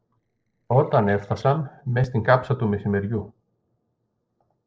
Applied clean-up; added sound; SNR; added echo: neural separator model SepFormer DNS4.